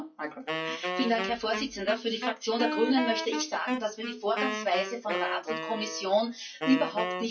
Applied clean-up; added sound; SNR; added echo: classical method WPE with log-MMSE.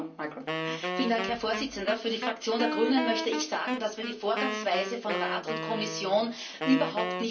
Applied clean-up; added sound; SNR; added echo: none; Wind instrument, woodwind instrument; 5 dB; reverberation time 0.3 s.